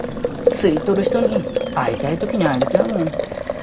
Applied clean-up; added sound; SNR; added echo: none; Boiling; 0 dB; reverberation time 1.6 s.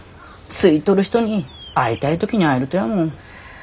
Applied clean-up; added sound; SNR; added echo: none; none; none; none.